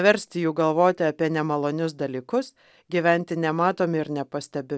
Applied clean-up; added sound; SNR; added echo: none; none; none; none.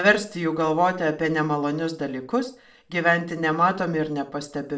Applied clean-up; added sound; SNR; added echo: none; none; none; reverberation time 0.3 s.